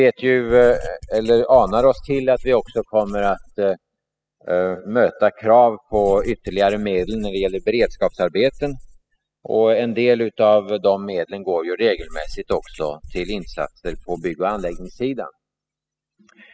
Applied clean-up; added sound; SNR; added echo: classical method spectral subtraction.